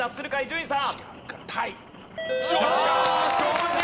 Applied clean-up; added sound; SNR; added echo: none; Rain; 19 dB; none.